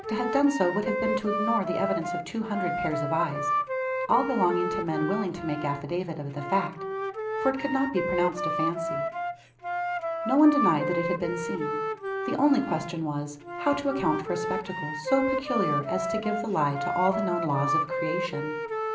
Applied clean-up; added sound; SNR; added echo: none; Wind instrument, woodwind instrument; 2 dB; reverberation time 0.5 s.